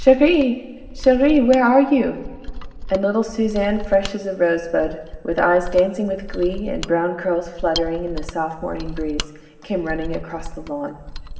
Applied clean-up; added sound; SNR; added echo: none; Mechanisms; 11 dB; reverberation time 2.4 s.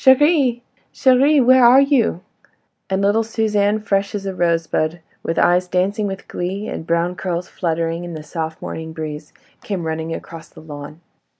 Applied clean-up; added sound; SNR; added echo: none; none; none; none.